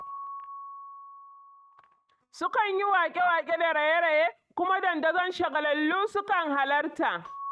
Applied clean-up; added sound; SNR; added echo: neural mask model RNNoise.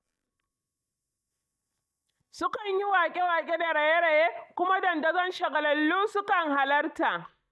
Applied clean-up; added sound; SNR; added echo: neural mask model DeepFilterNet 3.